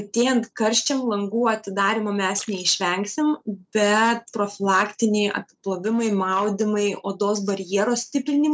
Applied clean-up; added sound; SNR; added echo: neural separator model SepFormer DNS4.